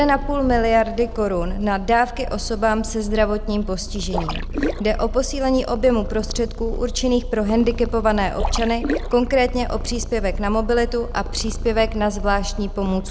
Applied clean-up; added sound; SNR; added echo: none; Splash, splatter + Purr; 5 dB; none.